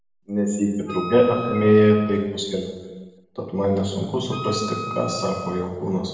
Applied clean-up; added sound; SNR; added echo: none; Wind instrument, woodwind instrument; 12 dB; reverberation time 1.2 s.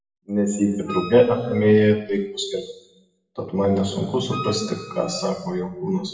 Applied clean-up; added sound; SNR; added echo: classical method WPE with log-MMSE.